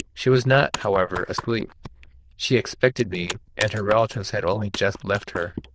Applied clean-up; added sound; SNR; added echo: neural diffusion model UNIVERSE++.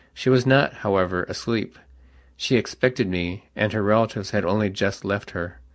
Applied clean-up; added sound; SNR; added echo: none; none; none; none.